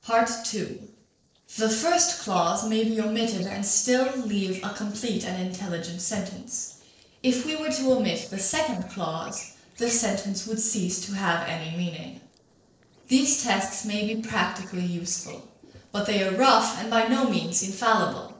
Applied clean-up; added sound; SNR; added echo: neural separator model SepFormer DNS4.